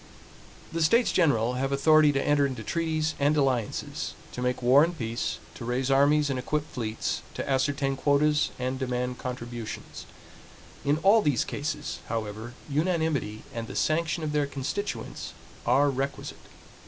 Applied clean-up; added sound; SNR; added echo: none; none; none; none.